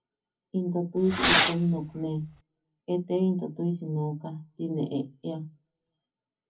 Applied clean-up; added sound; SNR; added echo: none; Fireworks; -2 dB; reverberation time 0.3 s.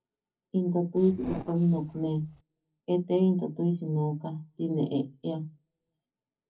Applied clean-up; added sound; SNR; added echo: neural separator model SepFormer DNS4.